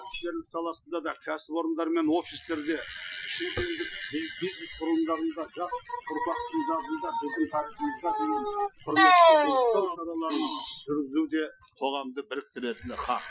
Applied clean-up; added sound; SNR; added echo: classical method Wiener filter.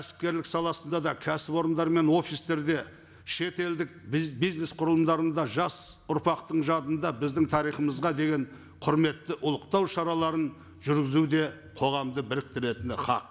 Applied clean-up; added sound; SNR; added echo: none; none; none; none.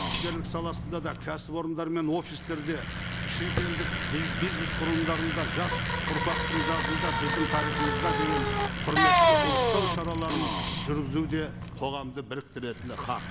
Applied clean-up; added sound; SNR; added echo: none; Tambourine + Bicycle; -4 dB; none.